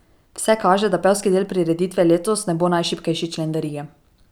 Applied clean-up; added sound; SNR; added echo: none; none; none; none.